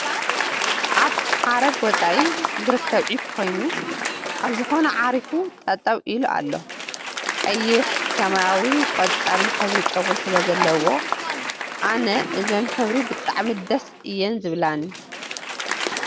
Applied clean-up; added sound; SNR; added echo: none; Applause / Crowd; 2 dB; none.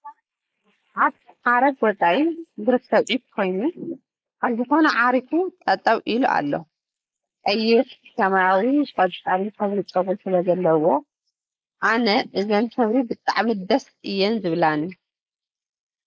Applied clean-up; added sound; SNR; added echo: neural mask model Resemble Enhance denoiser.